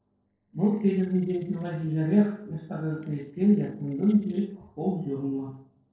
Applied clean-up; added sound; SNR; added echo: neural separator model SepFormer DNS4.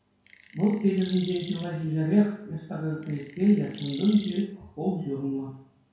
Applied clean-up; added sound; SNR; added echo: none; Chirp, tweet; 18 dB; reverberation time 0.6 s.